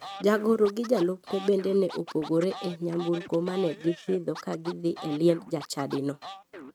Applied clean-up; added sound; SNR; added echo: neural mask model RNNoise.